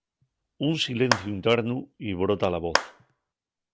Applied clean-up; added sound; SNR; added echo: none; Clapping; 5 dB; none.